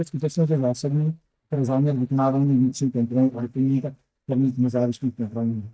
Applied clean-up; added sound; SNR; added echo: neural mask model DeepFilterNet 3.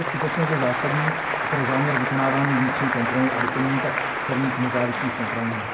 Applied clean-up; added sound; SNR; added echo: none; Applause; 0 dB; reverberation time 1.0 s.